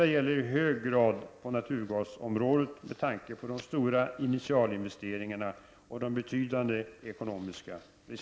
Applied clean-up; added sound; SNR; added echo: none; none; none; none.